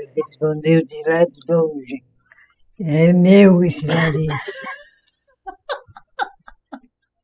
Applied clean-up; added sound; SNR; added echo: classical method spectral subtraction.